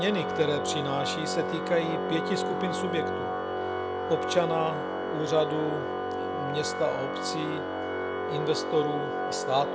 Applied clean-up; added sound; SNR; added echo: none; Organ; 0 dB; none.